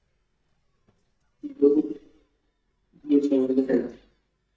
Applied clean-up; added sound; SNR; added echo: neural mask model DeepFilterNet 3.